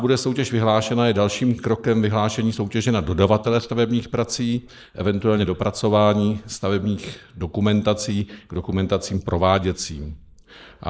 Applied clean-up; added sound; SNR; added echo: neural mask model Resemble Enhance denoiser.